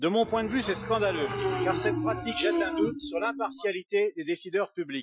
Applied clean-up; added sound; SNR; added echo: classical method Wiener filter.